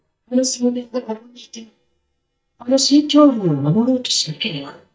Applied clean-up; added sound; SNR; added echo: neural mask model DeepFilterNet 3.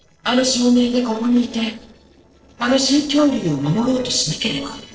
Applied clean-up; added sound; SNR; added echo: neural separator model SepFormer DNS4.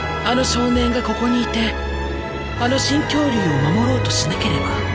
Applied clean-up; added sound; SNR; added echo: none; none; none; none.